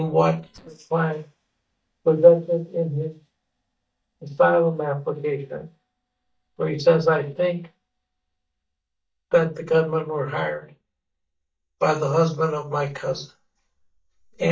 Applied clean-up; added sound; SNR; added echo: neural mask model DeepFilterNet 3.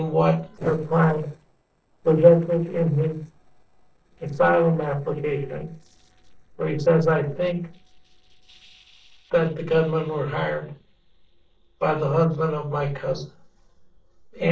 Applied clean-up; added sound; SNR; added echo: neural separator model SepFormer DNS4.